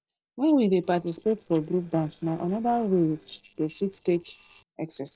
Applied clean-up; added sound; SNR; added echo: neural separator model SepFormer DNS4.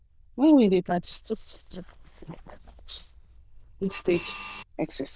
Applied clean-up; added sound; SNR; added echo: neural diffusion model UNIVERSE++.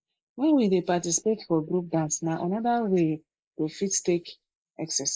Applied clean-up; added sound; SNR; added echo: neural mask model Resemble Enhance denoiser.